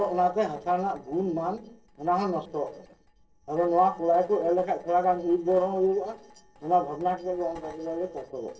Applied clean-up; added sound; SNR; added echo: neural separator model SepFormer DNS4.